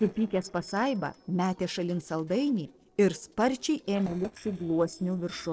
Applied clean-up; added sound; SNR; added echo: neural separator model SepFormer DNS4.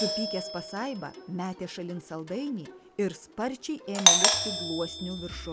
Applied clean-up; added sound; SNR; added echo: none; Doorbell; -4 dB; none.